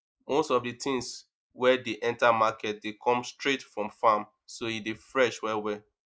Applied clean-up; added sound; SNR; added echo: neural mask model Resemble Enhance denoiser.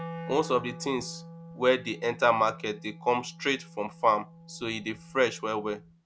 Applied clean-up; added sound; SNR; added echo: none; Wind instrument, woodwind instrument; 15 dB; none.